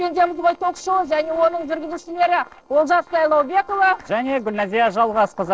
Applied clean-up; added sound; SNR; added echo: neural separator model SepFormer DNS4.